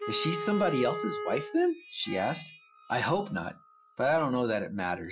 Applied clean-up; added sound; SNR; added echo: classical method Wiener filter.